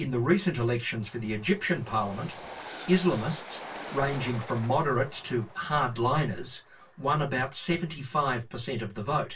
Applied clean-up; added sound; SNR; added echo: none; Train; 17 dB; reverberation time 0.2 s.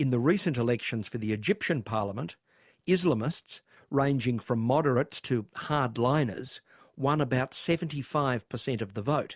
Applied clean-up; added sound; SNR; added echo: none; none; none; none.